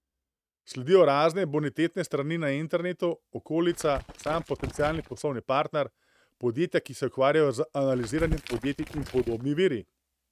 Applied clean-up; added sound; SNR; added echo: neural mask model RNNoise.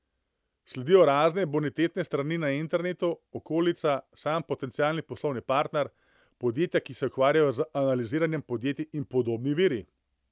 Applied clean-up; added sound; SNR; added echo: none; none; none; none.